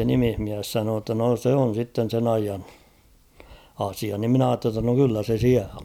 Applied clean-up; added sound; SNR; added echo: none; none; none; none.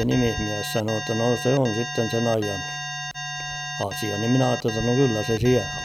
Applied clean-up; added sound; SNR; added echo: none; Alarm; 8 dB; none.